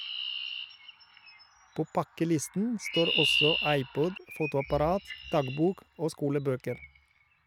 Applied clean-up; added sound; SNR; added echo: none; Chirp, tweet; 5 dB; none.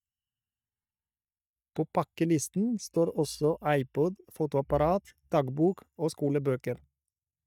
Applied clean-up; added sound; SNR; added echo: neural mask model DeepFilterNet 3.